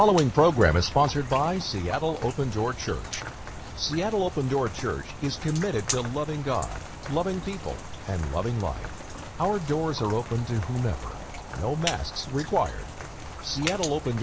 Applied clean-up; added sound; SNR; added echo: none; Rain; 10 dB; none.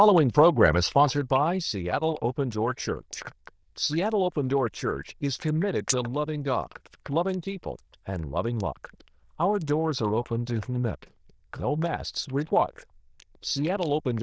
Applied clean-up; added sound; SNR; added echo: neural diffusion model UNIVERSE++.